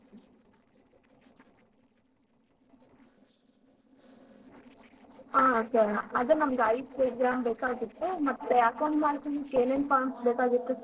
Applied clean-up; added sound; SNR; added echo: neural separator model SepFormer DNS4.